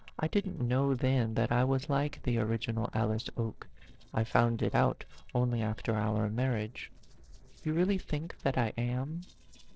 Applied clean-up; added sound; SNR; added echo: neural separator model SepFormer DNS4.